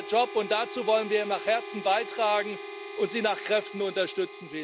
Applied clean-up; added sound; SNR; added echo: none; Harmonica; 12 dB; none.